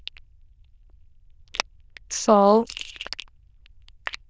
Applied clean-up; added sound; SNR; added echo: neural diffusion model UNIVERSE++.